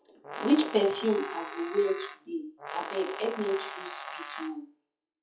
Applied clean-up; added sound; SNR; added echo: classical method WPE with log-MMSE.